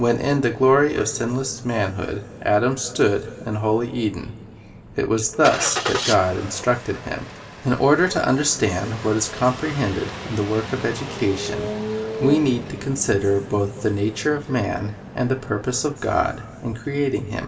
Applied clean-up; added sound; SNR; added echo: none; Engine starting; 11 dB; reverberation time 2.6 s.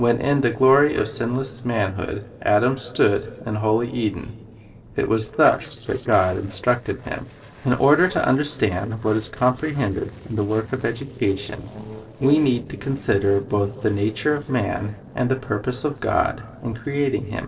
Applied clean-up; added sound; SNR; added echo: neural separator model SepFormer DNS4.